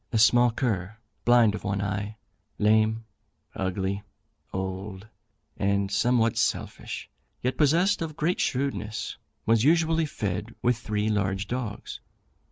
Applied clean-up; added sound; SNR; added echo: none; none; none; none.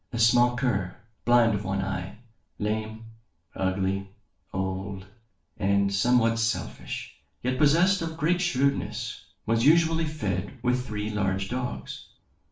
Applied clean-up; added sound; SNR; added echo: none; none; none; reverberation time 0.4 s.